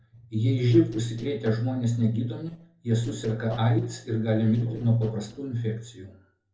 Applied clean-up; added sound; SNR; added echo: neural separator model SepFormer DNS4.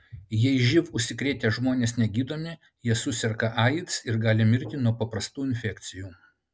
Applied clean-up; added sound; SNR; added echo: none; none; none; none.